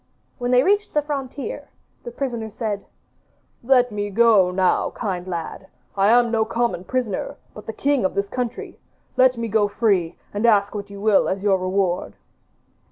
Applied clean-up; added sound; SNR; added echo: none; none; none; none.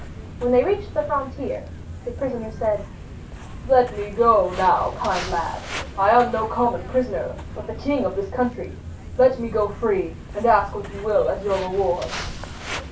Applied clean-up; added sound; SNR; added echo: none; Walk, footsteps; 11 dB; reverberation time 0.2 s.